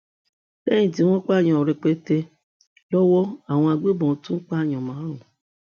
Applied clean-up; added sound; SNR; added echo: none; none; none; none.